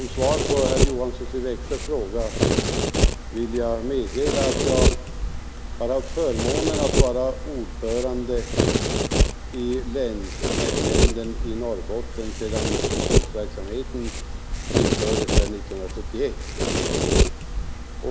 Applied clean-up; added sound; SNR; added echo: none; Domestic sounds, home sounds; -4 dB; none.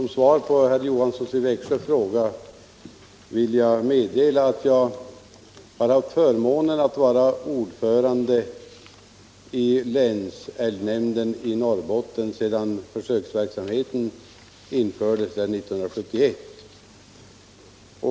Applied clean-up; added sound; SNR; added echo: none; none; none; none.